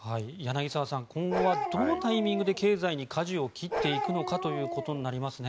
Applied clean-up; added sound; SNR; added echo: none; Bark; 5 dB; none.